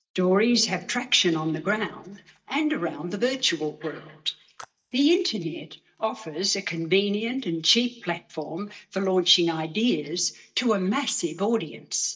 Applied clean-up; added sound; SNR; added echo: neural mask model DeepFilterNet 3.